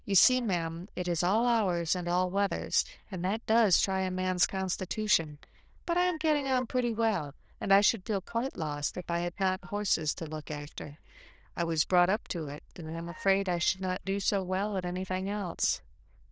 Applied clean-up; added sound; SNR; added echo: neural diffusion model UNIVERSE++.